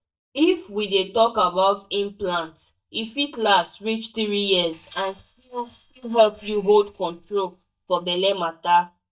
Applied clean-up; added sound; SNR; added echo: neural mask model DeepFilterNet 3.